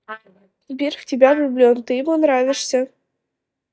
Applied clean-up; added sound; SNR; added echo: neural mask model DeepFilterNet 3.